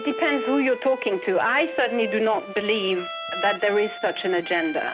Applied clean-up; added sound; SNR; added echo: none; Bowed string instrument; 10 dB; none.